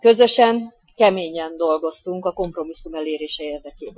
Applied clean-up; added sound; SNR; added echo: classical method Wiener filter.